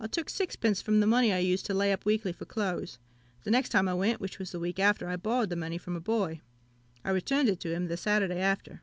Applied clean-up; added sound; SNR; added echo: none; none; none; none.